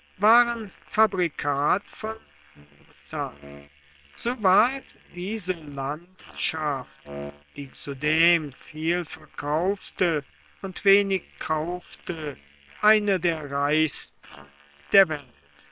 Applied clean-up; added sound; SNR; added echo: neural separator model SepFormer WHAM!.